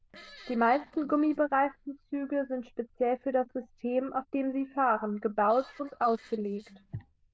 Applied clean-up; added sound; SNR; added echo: neural diffusion model UNIVERSE++.